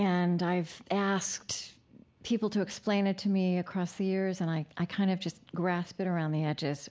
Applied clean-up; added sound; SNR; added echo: none; none; none; none.